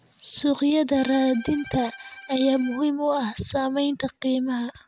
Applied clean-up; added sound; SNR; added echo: none; Bowed string instrument; 19 dB; none.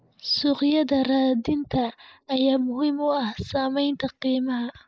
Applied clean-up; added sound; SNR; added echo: neural mask model Resemble Enhance denoiser.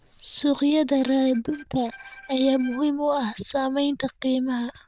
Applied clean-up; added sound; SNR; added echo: neural diffusion model UNIVERSE++.